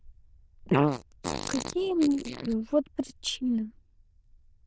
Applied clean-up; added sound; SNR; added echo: neural diffusion model UNIVERSE++.